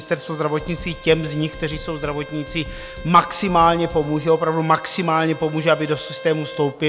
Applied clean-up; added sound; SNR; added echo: none; Drum kit + Bowed string instrument; 15 dB; none.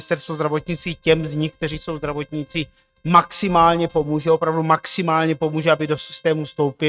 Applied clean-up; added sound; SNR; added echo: neural mask model RNNoise.